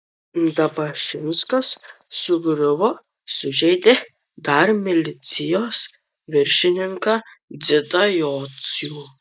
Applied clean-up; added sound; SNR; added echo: neural mask model DeepFilterNet 3.